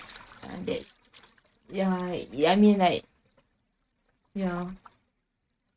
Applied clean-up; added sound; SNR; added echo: neural mask model RNNoise.